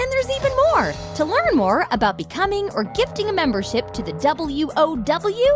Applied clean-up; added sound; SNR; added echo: none; Musical instrument; 17 dB; none.